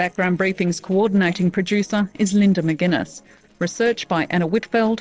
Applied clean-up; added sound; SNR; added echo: neural separator model SepFormer DNS4.